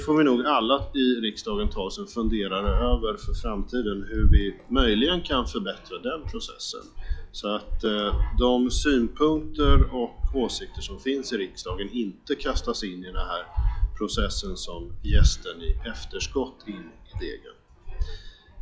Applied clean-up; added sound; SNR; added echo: classical method log-MMSE.